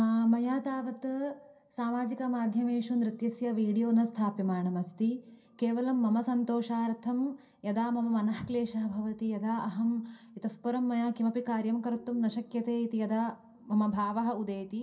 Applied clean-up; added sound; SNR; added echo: none; none; none; reverberation time 0.3 s.